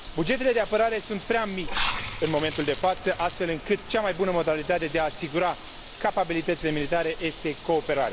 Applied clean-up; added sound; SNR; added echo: none; Bathtub (filling or washing) / Water; 8 dB; none.